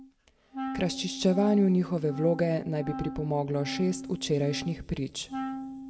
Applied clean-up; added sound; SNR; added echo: none; Wind instrument, woodwind instrument; 10 dB; reverberation time 1.9 s.